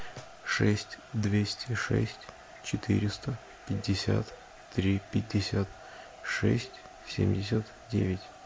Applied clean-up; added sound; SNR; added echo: none; none; none; none.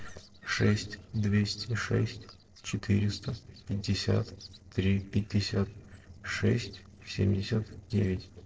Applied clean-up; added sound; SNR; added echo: neural separator model SepFormer DNS4.